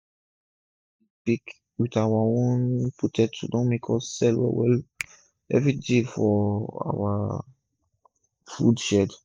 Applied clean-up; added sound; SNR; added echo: neural mask model DeepFilterNet 3.